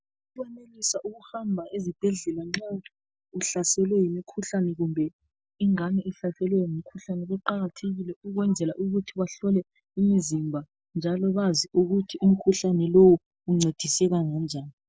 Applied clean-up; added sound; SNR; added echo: none; none; none; none.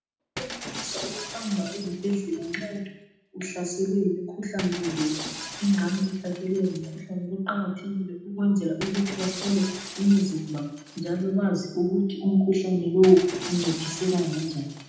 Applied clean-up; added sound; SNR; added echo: none; Shatter; 13 dB; reverberation time 0.8 s.